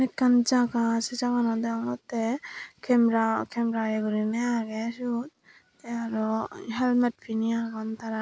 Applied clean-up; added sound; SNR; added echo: none; none; none; none.